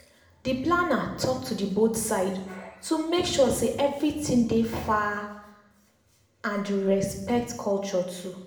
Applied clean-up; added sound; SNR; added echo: none; none; none; reverberation time 0.8 s.